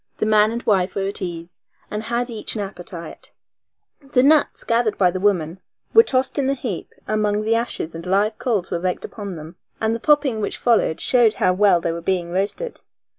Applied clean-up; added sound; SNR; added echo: none; none; none; none.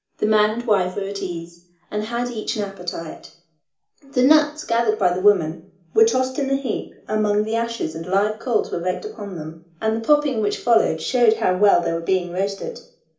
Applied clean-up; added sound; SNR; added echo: none; none; none; reverberation time 0.4 s.